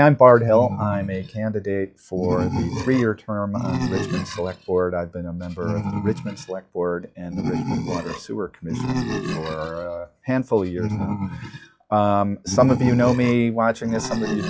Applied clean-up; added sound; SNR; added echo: classical method log-MMSE.